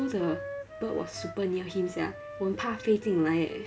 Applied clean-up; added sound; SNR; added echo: none; Wind instrument, woodwind instrument; 12 dB; none.